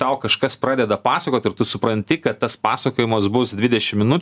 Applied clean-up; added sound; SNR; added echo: none; none; none; none.